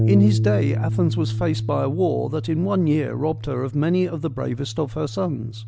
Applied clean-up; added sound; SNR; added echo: none; Bass guitar; 3 dB; none.